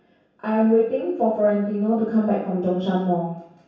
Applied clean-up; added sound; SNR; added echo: none; none; none; reverberation time 0.7 s.